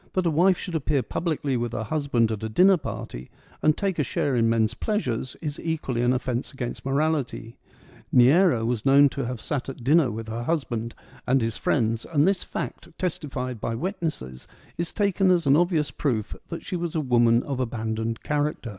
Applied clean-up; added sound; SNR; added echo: none; none; none; none.